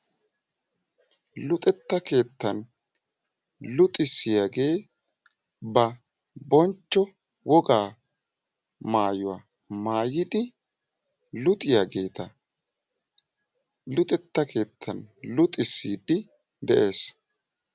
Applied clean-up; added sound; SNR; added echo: none; none; none; none.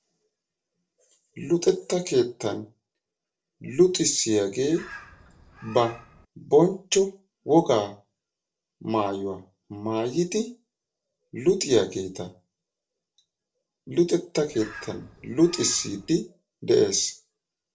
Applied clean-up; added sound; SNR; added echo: neural separator model SepFormer DNS4.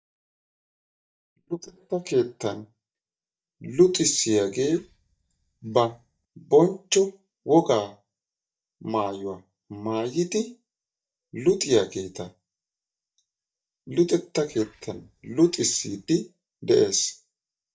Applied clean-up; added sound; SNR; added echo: neural mask model DeepFilterNet 3.